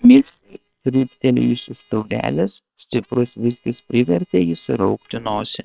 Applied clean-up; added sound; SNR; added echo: neural separator model SepFormer WHAM!.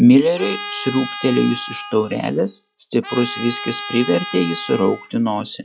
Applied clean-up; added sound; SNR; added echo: classical method log-MMSE.